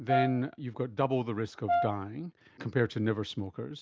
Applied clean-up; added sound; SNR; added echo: none; Brass instrument; 3 dB; none.